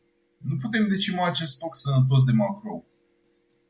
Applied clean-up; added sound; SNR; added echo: none; none; none; none.